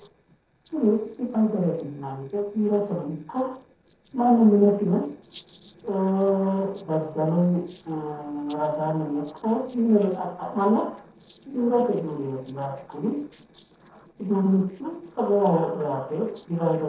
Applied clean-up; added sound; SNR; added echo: neural separator model SepFormer DNS4.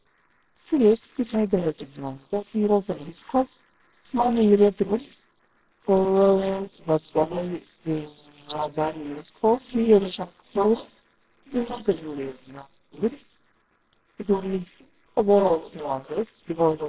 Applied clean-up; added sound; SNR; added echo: neural separator model SepFormer WHAMR!.